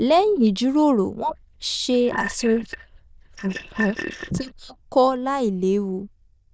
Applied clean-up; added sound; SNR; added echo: neural diffusion model UNIVERSE++.